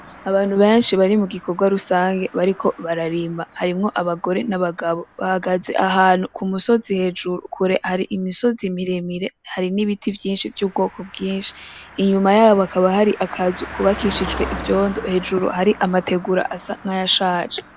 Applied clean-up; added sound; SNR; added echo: none; Car passing by; 18 dB; none.